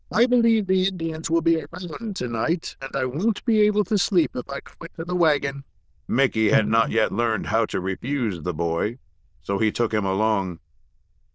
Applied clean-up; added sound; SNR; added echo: neural diffusion model UNIVERSE++.